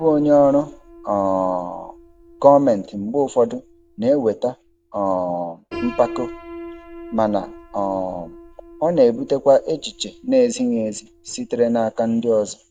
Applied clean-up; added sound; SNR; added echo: none; Piano; 19 dB; none.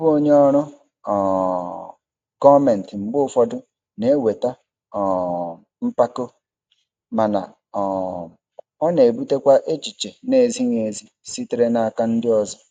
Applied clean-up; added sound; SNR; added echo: none; none; none; none.